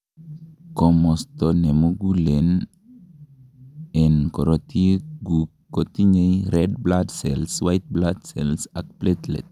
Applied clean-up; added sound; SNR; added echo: none; none; none; none.